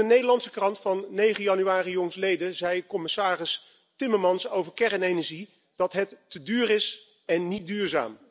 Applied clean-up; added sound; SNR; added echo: none; none; none; none.